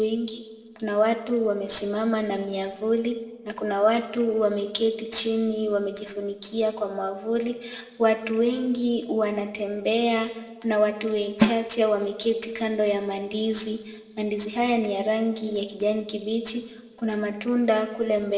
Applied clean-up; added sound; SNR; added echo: neural separator model SepFormer DNS4.